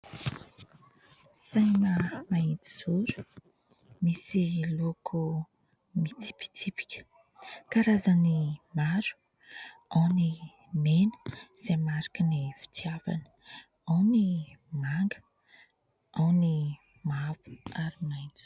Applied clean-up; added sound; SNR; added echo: none; none; none; none.